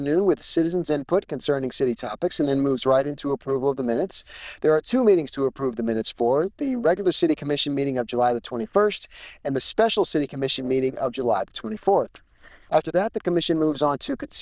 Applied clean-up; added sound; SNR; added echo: neural diffusion model UNIVERSE++.